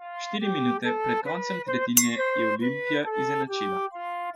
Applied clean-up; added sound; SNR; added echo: classical method spectral subtraction.